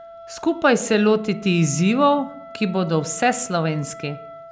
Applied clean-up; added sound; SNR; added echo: none; Wind instrument, woodwind instrument; 19 dB; none.